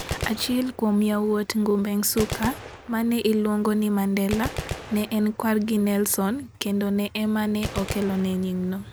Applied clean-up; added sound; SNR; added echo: none; Gunshot, gunfire; 13 dB; none.